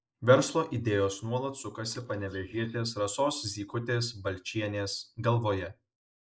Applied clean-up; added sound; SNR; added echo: neural mask model Resemble Enhance denoiser.